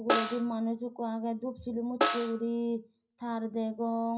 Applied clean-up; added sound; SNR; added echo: none; Snare drum; 2 dB; reverberation time 0.5 s.